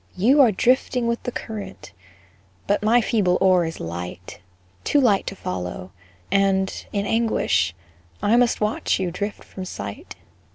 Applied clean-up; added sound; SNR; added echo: none; none; none; none.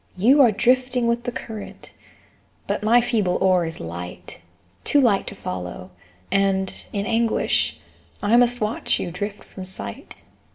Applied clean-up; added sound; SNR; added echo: none; none; none; reverberation time 0.4 s.